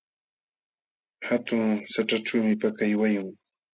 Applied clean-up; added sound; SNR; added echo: none; none; none; none.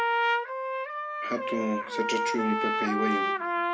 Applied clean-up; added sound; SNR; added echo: none; Trumpet; -4 dB; reverberation time 0.6 s.